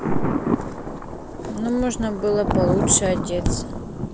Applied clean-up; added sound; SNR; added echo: none; Thunder; 2 dB; none.